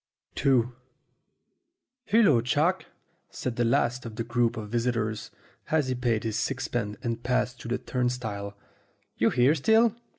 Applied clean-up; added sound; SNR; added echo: none; none; none; none.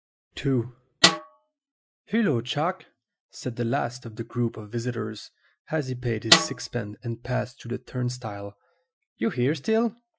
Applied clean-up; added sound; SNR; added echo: classical method Wiener filter.